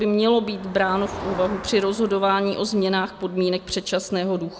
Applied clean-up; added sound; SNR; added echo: none; Motor vehicle (road); 16 dB; none.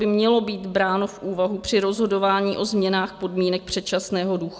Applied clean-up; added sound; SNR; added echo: none; none; none; none.